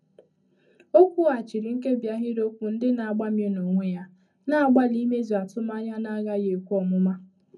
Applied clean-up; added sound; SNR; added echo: none; none; none; reverberation time 0.3 s.